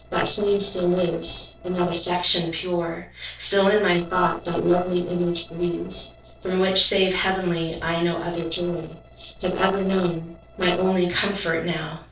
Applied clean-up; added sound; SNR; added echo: neural separator model SepFormer DNS4.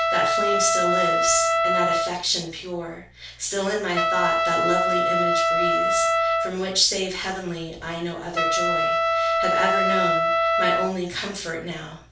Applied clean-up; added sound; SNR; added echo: none; Trumpet; -4 dB; reverberation time 0.3 s.